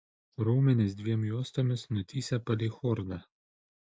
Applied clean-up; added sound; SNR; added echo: none; none; none; none.